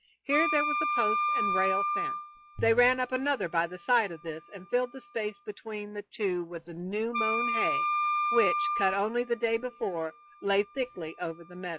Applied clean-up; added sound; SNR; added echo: classical method log-MMSE.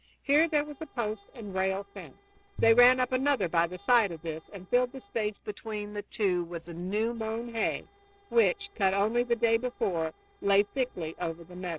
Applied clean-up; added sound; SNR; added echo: neural separator model SepFormer DNS4.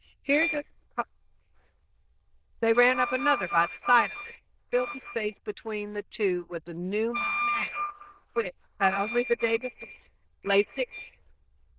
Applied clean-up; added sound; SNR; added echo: neural diffusion model UNIVERSE++.